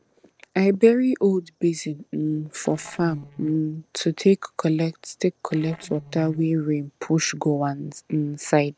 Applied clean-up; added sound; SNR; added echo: neural separator model SepFormer DNS4.